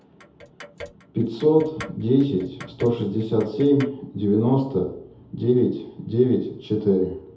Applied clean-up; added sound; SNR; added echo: none; Clock; 20 dB; reverberation time 0.7 s.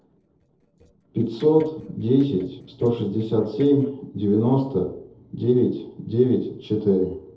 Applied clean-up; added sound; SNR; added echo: neural separator model SepFormer DNS4.